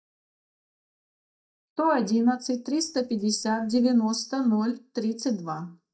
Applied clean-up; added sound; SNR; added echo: neural mask model DeepFilterNet 3.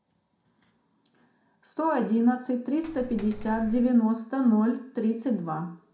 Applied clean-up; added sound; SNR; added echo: none; Coin (dropping); 14 dB; reverberation time 0.4 s.